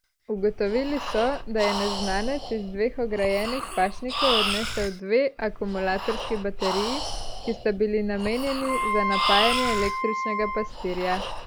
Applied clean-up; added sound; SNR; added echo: none; Wind instrument, woodwind instrument + Breathing; 3 dB; none.